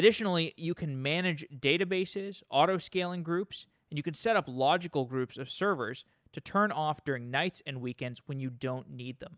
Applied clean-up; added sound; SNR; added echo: none; none; none; none.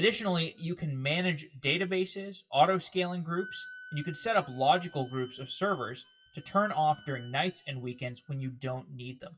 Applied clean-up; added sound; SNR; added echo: classical method WPE with log-MMSE.